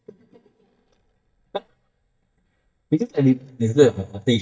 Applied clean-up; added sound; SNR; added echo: neural mask model DeepFilterNet 3.